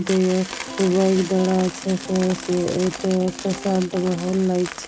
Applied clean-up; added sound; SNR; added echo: none; Electric guitar + Coin (dropping); 12 dB; none.